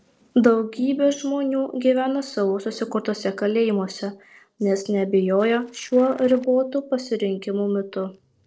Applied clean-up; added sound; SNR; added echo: neural separator model SepFormer DNS4.